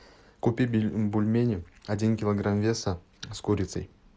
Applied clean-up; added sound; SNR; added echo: none; none; none; none.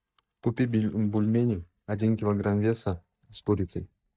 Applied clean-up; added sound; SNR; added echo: neural mask model DeepFilterNet 3.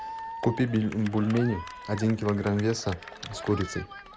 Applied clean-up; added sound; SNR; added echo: none; Cheering; 13 dB; none.